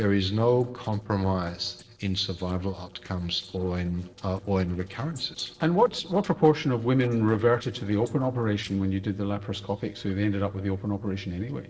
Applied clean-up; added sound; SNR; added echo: neural separator model SepFormer DNS4.